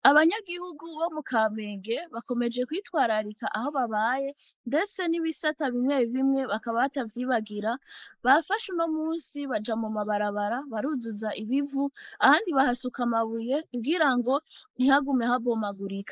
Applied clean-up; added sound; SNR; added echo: neural mask model Resemble Enhance denoiser.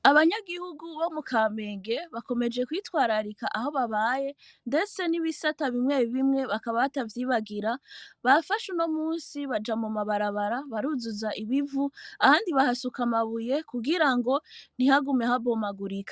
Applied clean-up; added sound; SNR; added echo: none; none; none; none.